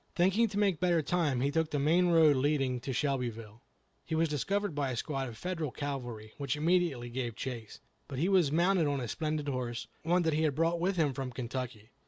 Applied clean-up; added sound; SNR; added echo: none; none; none; none.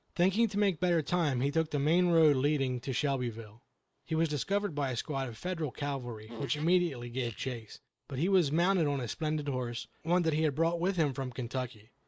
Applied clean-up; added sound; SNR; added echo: neural mask model Resemble Enhance denoiser.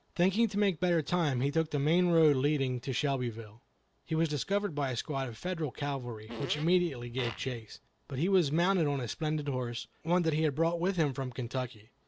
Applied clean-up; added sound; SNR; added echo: none; Fart; 13 dB; none.